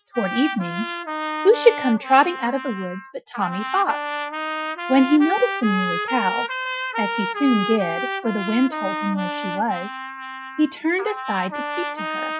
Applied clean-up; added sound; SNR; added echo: classical method Wiener filter.